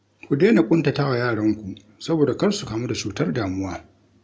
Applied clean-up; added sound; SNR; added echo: none; none; none; none.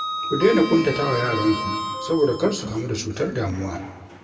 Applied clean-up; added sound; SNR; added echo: none; Sliding door; 9 dB; reverberation time 1.5 s.